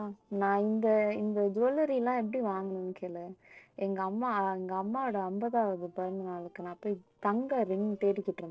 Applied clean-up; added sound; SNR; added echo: neural separator model SepFormer DNS4.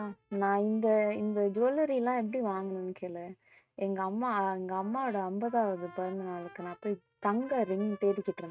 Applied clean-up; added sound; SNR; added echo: neural mask model RNNoise.